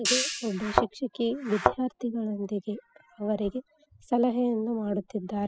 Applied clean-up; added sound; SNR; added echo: classical method spectral subtraction.